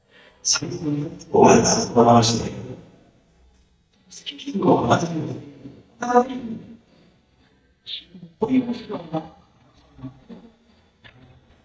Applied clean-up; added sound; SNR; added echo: neural mask model DeepFilterNet 3.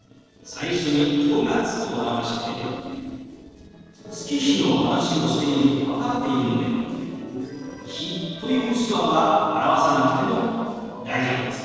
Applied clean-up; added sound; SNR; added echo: neural separator model SepFormer DNS4.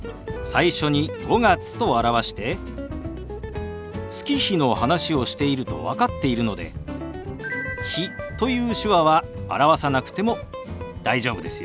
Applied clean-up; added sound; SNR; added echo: none; none; none; none.